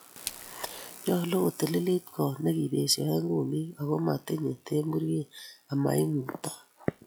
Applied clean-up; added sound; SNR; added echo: classical method log-MMSE.